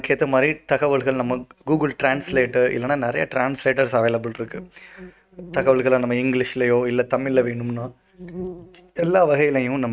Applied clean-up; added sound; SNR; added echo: neural mask model RNNoise.